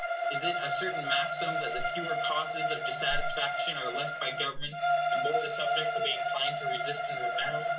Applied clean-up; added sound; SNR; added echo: none; Bowed string instrument; -3 dB; reverberation time 0.2 s.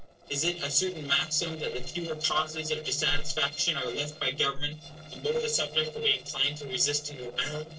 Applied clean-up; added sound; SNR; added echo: neural separator model SepFormer DNS4.